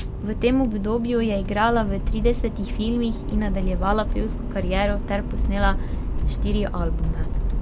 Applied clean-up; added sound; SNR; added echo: none; Accelerating, revving, vroom; -1 dB; none.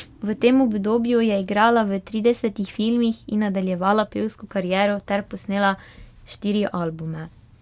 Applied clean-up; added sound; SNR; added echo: none; none; none; none.